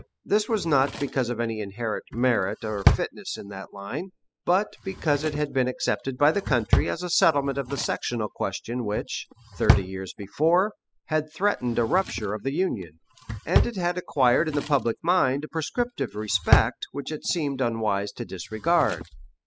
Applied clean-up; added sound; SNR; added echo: classical method spectral subtraction.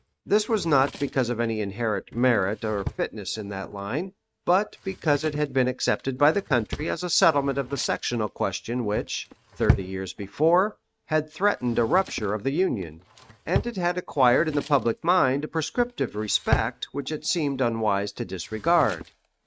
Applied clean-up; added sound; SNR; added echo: neural mask model RNNoise.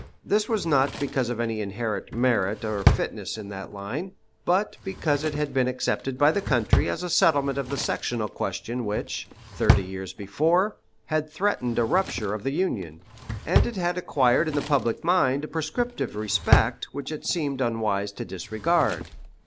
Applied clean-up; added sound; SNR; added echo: none; Drawer open or close; 5 dB; none.